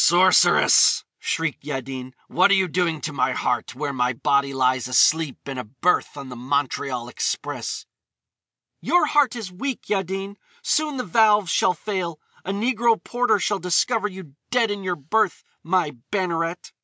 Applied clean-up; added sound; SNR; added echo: none; none; none; none.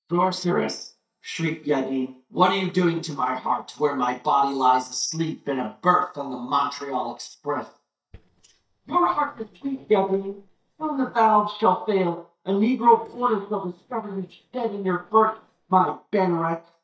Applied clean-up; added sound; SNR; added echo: neural mask model DeepFilterNet 3.